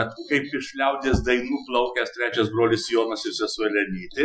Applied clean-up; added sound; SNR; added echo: classical method Wiener filter.